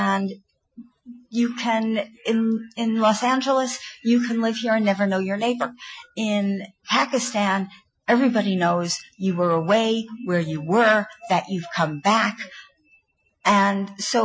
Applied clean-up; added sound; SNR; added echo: classical method Wiener filter.